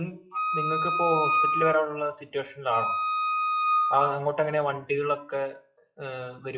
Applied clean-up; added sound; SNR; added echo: classical method WPE with log-MMSE.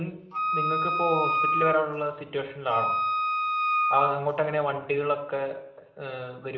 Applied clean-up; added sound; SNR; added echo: none; Wind instrument, woodwind instrument; -2 dB; reverberation time 1.7 s.